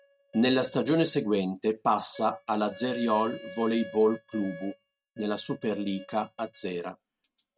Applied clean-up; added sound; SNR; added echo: neural mask model RNNoise.